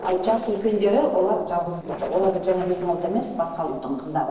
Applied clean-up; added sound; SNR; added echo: neural separator model SepFormer DNS4.